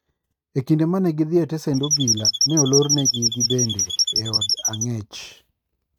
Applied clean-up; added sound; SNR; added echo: neural mask model RNNoise.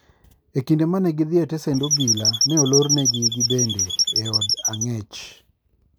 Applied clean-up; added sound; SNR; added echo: none; Squeak / Chirp, tweet; -1 dB; none.